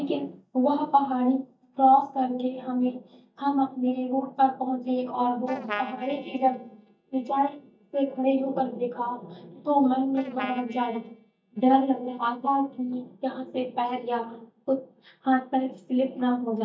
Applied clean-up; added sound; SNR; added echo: neural mask model DeepFilterNet 3.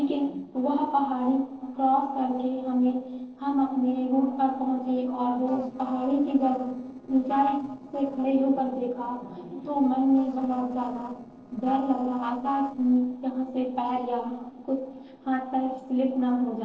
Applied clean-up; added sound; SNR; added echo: neural separator model SepFormer DNS4.